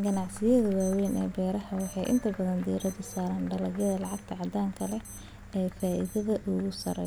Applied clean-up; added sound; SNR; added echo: none; Alarm + Applause / Crowd / Cheering; 19 dB; none.